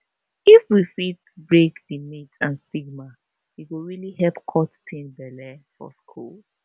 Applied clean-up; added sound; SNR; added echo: none; none; none; none.